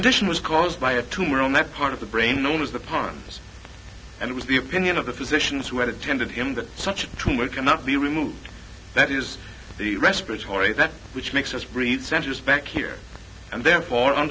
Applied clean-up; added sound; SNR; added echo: none; none; none; none.